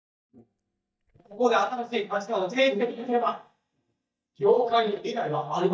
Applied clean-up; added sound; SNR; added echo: neural mask model DeepFilterNet 3.